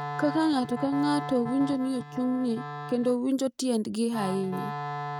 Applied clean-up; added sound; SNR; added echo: neural mask model RNNoise.